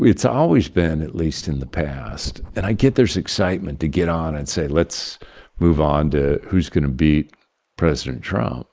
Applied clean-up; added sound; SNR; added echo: neural mask model Resemble Enhance denoiser.